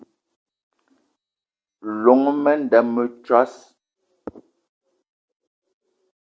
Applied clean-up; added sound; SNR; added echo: none; none; none; none.